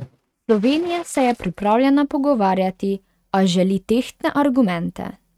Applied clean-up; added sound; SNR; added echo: neural mask model RNNoise.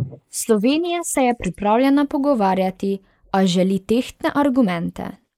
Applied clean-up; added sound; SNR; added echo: neural mask model Resemble Enhance denoiser.